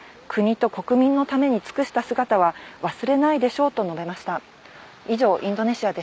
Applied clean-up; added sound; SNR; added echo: none; none; none; none.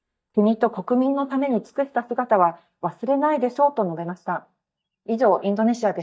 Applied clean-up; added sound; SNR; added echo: neural mask model DeepFilterNet 3.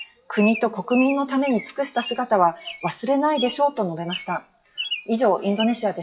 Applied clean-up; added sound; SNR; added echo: classical method WPE with log-MMSE.